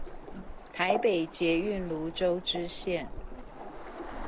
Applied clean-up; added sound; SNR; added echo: none; Waves, surf; 7 dB; none.